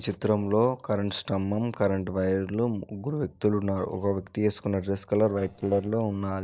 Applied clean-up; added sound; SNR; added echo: neural separator model SepFormer DNS4.